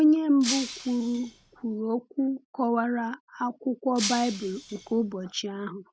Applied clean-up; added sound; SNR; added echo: none; Shatter; 10 dB; none.